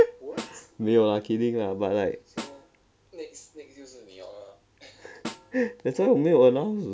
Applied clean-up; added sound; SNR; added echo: none; Snare drum; 18 dB; none.